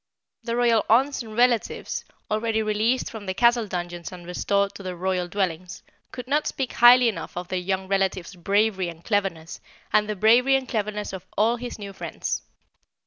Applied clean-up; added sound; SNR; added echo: none; none; none; none.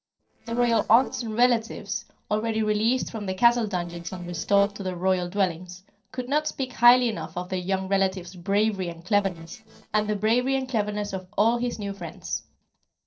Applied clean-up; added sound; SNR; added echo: neural separator model SepFormer DNS4.